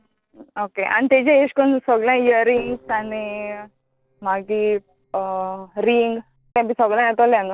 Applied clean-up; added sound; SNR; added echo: neural separator model SepFormer DNS4.